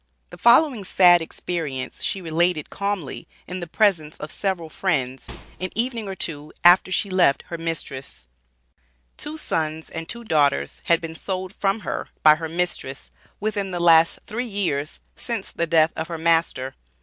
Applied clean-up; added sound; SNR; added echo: neural separator model SepFormer DNS4.